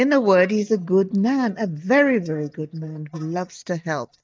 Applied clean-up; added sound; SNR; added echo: neural mask model DeepFilterNet 3.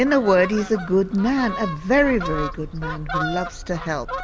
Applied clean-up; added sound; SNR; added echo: none; Fowl; 9 dB; none.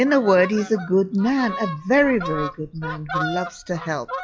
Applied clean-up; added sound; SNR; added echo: classical method log-MMSE.